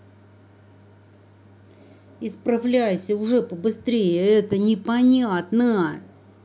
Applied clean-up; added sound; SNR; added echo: none; none; none; none.